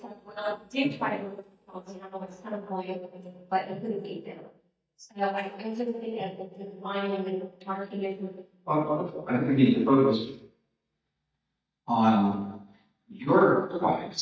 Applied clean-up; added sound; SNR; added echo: neural mask model DeepFilterNet 3.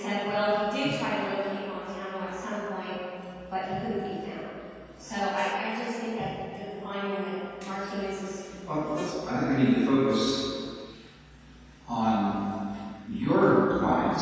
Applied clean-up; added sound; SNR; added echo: none; Harmonica; 19 dB; reverberation time 2.1 s.